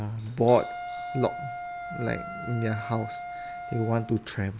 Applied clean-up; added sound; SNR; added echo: none; Wind instrument, woodwind instrument; 9 dB; none.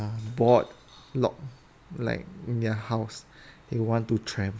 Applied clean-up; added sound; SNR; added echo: none; none; none; none.